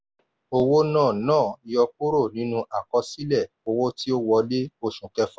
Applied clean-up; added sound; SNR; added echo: none; none; none; none.